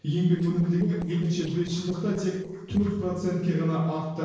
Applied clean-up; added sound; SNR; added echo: neural separator model SepFormer DNS4.